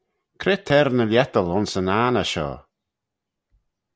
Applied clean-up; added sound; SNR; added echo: none; none; none; none.